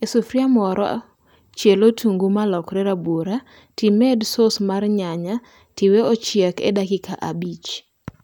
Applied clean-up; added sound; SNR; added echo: none; none; none; none.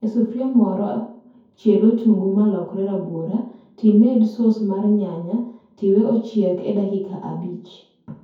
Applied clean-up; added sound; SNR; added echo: none; none; none; reverberation time 0.6 s.